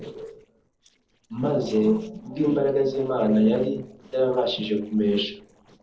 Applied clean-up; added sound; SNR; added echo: neural separator model SepFormer DNS4.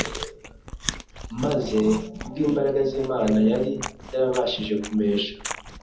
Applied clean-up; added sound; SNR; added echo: none; Chewing, mastication; 12 dB; reverberation time 0.7 s.